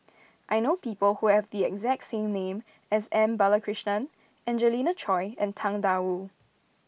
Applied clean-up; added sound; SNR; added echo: none; none; none; none.